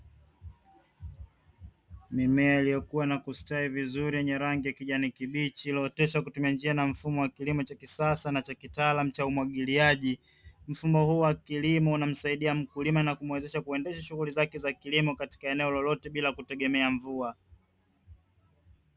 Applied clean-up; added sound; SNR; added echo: none; none; none; none.